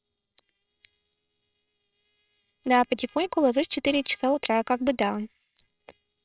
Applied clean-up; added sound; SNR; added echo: neural separator model SepFormer WHAMR!.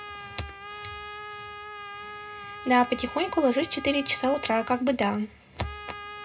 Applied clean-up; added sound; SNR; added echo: none; Trumpet; 12 dB; reverberation time 0.2 s.